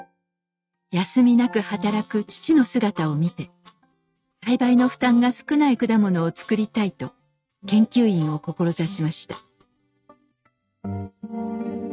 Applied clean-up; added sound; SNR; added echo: neural mask model RNNoise.